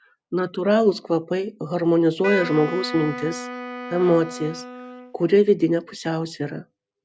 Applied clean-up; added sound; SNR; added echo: none; Wind instrument, woodwind instrument; 10 dB; none.